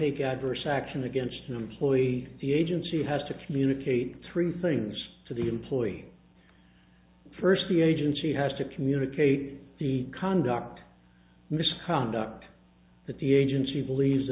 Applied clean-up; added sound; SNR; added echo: none; none; none; none.